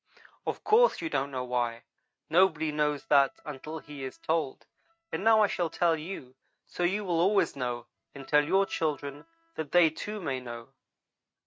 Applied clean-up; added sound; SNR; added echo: neural mask model RNNoise.